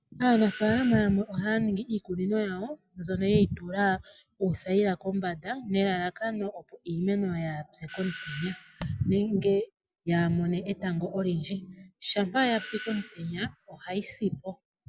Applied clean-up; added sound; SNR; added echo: none; Tap + Doorbell; 14 dB; none.